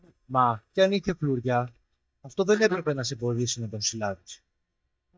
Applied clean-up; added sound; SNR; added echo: neural mask model DeepFilterNet 3.